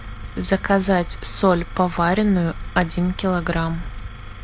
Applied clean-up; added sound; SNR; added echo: none; none; none; none.